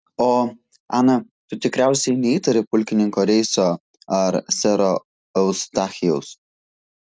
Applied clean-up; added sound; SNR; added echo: none; none; none; none.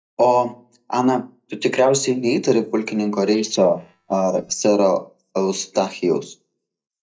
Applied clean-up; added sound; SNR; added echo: neural mask model DeepFilterNet 3.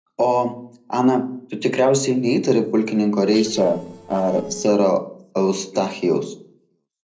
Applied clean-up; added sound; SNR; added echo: neural separator model SepFormer DNS4.